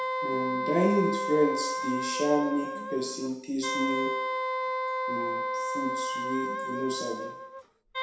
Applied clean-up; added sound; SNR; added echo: none; Wind instrument, woodwind instrument; 1 dB; reverberation time 0.7 s.